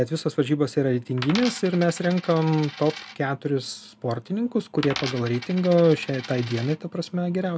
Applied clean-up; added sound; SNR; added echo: none; Coin (dropping); 13 dB; none.